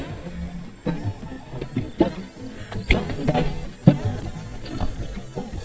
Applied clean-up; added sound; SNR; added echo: neural mask model DeepFilterNet 3.